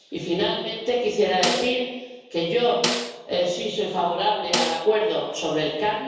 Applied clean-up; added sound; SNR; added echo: none; Snare drum; 6 dB; reverberation time 1.2 s.